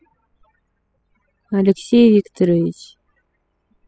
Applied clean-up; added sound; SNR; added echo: classical method spectral subtraction.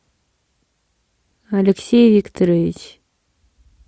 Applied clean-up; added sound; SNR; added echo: none; none; none; none.